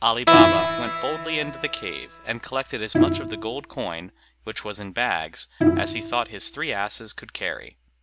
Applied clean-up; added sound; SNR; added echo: none; Bowed string instrument + Keyboard (musical); -3 dB; none.